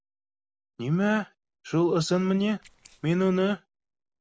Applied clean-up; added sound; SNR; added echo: neural separator model SepFormer DNS4.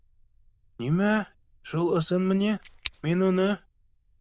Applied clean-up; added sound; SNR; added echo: neural diffusion model UNIVERSE++.